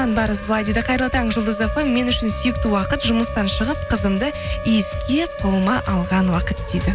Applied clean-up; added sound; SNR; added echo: none; Siren; 11 dB; none.